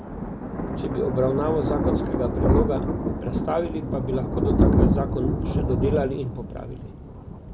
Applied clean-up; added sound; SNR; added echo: none; Thunder; -4 dB; none.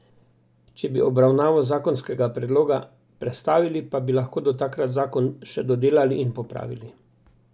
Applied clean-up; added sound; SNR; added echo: none; none; none; none.